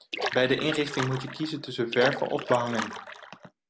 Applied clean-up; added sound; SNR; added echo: none; Splash, splatter; 7 dB; none.